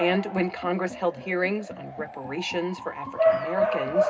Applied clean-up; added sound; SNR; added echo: none; Bark / Motor vehicle (road) / Siren; 0 dB; reverberation time 0.2 s.